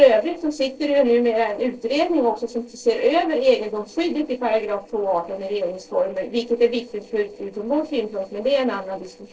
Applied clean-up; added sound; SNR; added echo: neural separator model SepFormer DNS4.